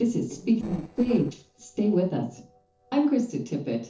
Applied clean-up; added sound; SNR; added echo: neural separator model SepFormer DNS4.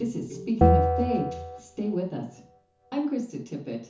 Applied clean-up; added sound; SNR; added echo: none; Bell; -5 dB; reverberation time 0.9 s.